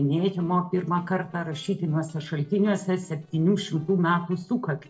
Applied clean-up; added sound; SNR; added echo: neural separator model SepFormer DNS4.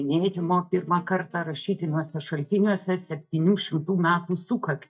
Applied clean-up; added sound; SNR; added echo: neural mask model DeepFilterNet 3.